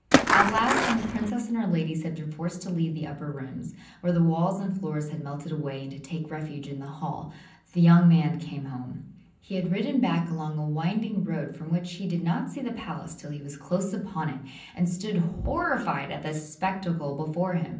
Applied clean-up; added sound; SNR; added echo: none; Skateboard; -4 dB; reverberation time 0.6 s.